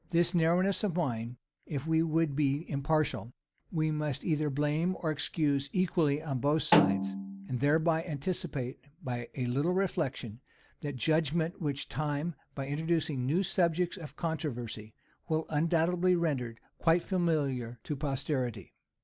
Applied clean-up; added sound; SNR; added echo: none; Snare drum; 1 dB; none.